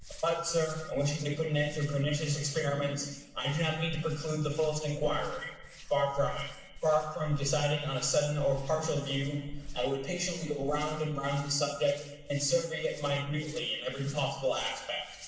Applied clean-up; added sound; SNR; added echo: none; Hands; 14 dB; reverberation time 0.9 s.